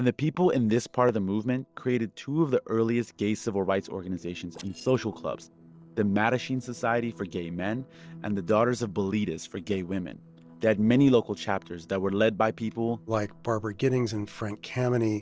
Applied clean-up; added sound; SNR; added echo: neural separator model SepFormer DNS4.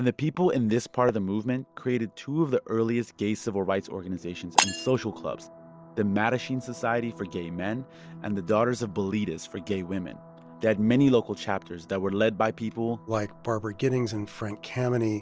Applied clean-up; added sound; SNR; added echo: none; Shatter; 5 dB; none.